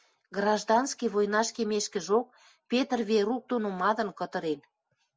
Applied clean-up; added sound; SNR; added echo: none; none; none; none.